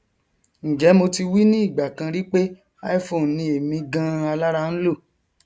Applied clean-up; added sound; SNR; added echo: none; none; none; none.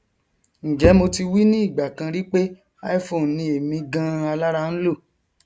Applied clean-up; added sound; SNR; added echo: none; Bowed string instrument; 5 dB; none.